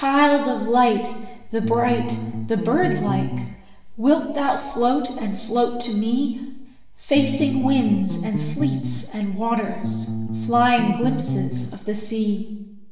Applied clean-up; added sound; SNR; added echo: none; Bass guitar; 5 dB; reverberation time 1.1 s.